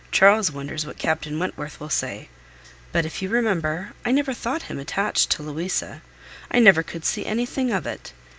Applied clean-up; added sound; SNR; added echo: none; none; none; none.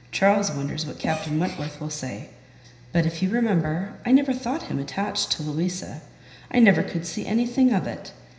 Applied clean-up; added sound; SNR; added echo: none; Gasp; 16 dB; reverberation time 0.9 s.